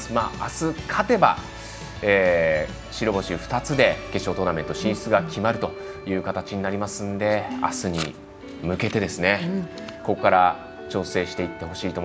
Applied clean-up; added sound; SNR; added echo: none; none; none; none.